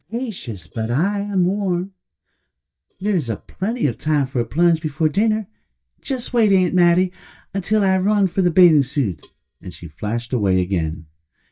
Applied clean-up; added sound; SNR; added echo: neural mask model DeepFilterNet 3.